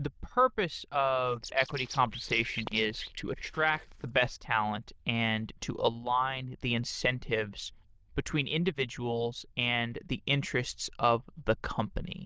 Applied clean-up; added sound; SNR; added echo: neural diffusion model UNIVERSE++.